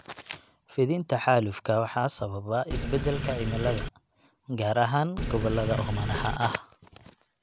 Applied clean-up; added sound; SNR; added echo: none; Sink (filling or washing); 3 dB; none.